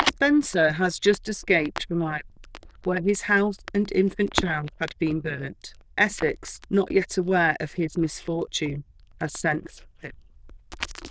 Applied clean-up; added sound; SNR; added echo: neural diffusion model UNIVERSE++.